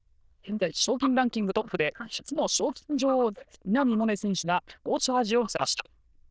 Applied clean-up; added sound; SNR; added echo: neural diffusion model UNIVERSE++.